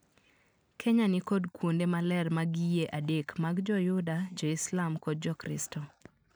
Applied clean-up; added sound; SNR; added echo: none; none; none; none.